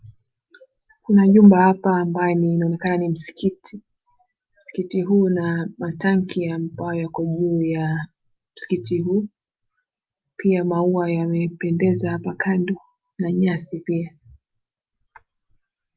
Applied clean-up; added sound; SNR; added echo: none; none; none; none.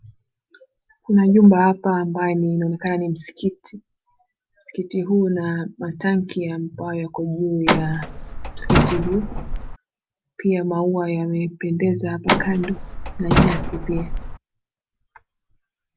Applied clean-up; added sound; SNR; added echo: none; Truck; 0 dB; none.